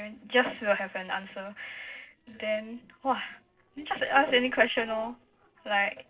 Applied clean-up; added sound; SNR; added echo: neural separator model SepFormer DNS4.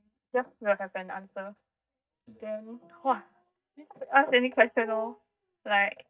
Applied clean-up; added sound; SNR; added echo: neural mask model DeepFilterNet 3.